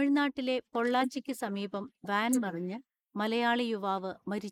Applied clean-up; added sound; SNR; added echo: neural mask model Resemble Enhance denoiser.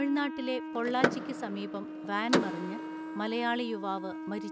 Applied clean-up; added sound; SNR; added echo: none; Door / Car + Wind instrument, woodwind instrument; 2 dB; none.